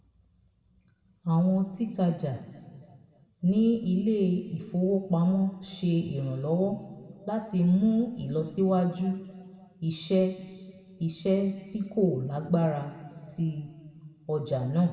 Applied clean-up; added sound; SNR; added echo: none; none; none; reverberation time 1.9 s.